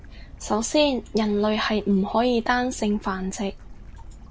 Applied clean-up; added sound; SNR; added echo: none; Stream / Bird; 16 dB; none.